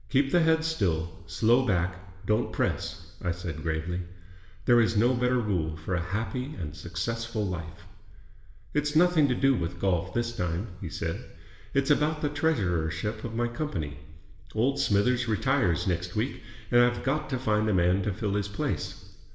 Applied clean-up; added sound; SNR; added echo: none; none; none; reverberation time 1.0 s.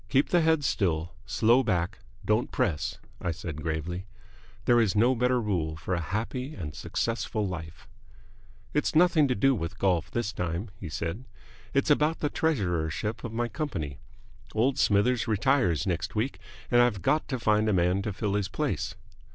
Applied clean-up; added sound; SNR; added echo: none; none; none; none.